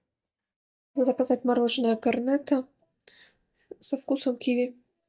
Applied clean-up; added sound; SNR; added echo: neural mask model DeepFilterNet 3.